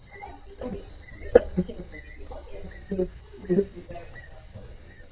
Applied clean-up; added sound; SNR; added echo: neural mask model DeepFilterNet 3.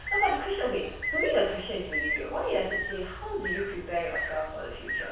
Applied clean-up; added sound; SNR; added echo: none; Bird; 4 dB; reverberation time 0.7 s.